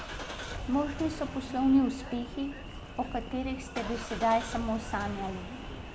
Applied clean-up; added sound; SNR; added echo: none; Engine starting / Car; 8 dB; none.